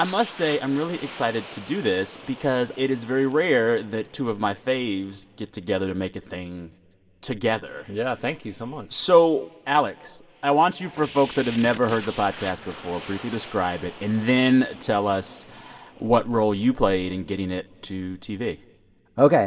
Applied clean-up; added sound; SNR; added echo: none; Fire; 20 dB; reverberation time 0.3 s.